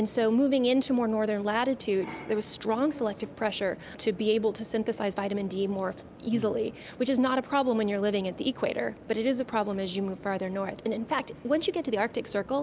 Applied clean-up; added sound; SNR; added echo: none; none; none; none.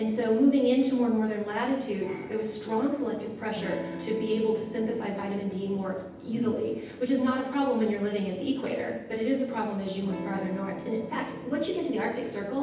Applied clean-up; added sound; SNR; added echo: none; Electric guitar / Strum; 16 dB; reverberation time 0.9 s.